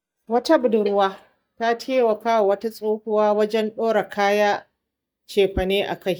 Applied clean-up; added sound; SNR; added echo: neural mask model DeepFilterNet 3.